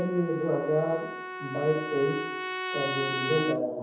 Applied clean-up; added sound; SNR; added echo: none; Trumpet; 6 dB; reverberation time 0.9 s.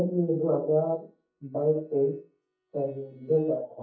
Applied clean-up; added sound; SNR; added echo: neural mask model DeepFilterNet 3.